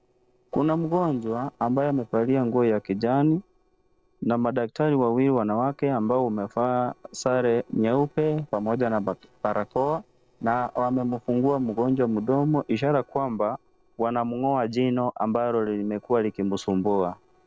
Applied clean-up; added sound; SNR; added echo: neural separator model SepFormer DNS4.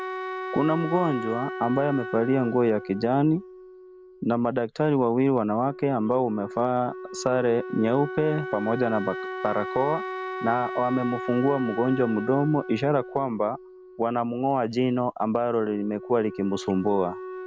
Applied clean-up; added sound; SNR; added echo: none; Wind instrument, woodwind instrument; 11 dB; none.